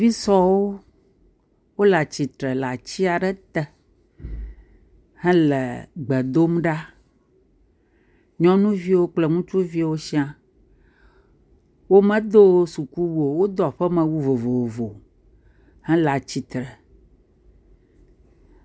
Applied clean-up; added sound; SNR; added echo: none; none; none; none.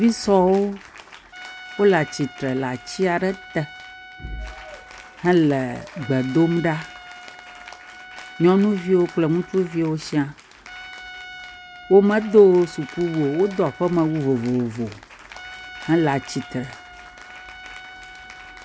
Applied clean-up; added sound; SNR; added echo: none; Applause / Cheering + Trumpet; 18 dB; none.